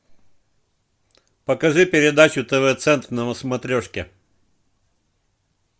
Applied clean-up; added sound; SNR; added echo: none; none; none; none.